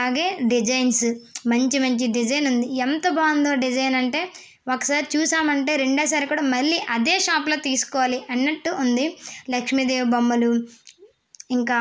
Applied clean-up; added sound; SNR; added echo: none; none; none; none.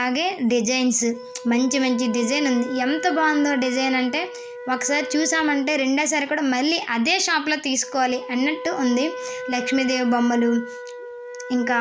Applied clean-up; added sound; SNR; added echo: none; Wind instrument, woodwind instrument; 12 dB; none.